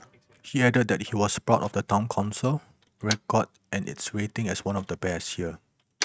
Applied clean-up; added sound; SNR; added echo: neural mask model RNNoise.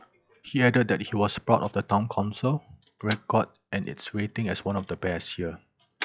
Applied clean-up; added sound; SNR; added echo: classical method log-MMSE.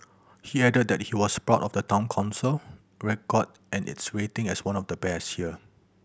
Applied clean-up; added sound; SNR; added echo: none; none; none; none.